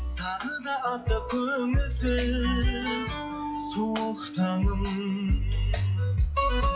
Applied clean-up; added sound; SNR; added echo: classical method log-MMSE.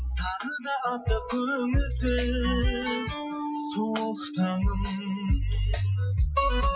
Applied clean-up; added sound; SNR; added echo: classical method Wiener filter.